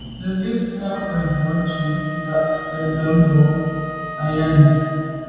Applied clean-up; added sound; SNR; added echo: none; Wind instrument, woodwind instrument; 12 dB; reverberation time 2.1 s.